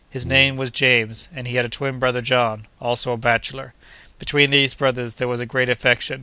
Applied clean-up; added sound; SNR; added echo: none; Brass instrument; 14 dB; none.